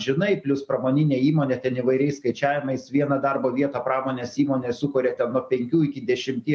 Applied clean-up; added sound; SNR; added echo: none; none; none; none.